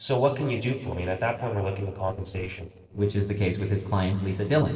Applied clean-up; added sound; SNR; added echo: neural separator model SepFormer DNS4.